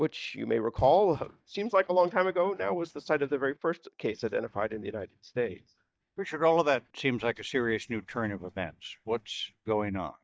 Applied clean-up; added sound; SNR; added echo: neural mask model DeepFilterNet 3.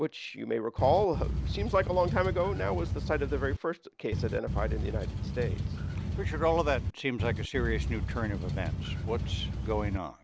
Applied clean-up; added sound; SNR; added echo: none; Boat, Water vehicle; 0 dB; none.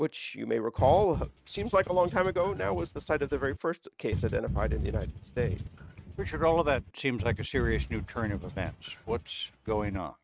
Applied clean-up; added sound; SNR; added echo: neural mask model RNNoise.